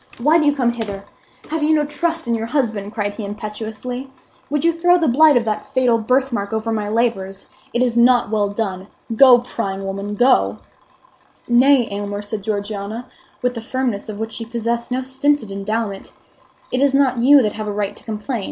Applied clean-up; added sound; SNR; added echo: none; none; none; none.